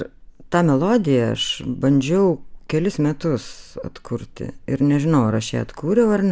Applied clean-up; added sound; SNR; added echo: none; none; none; none.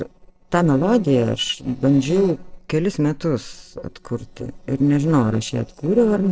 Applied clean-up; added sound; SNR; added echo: neural separator model SepFormer DNS4.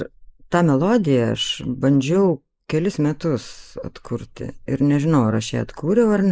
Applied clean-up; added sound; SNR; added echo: neural mask model Resemble Enhance denoiser.